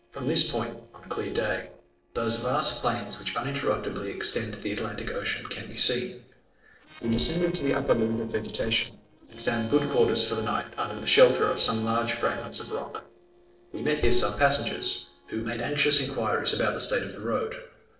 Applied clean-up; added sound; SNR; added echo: neural separator model SepFormer DNS4.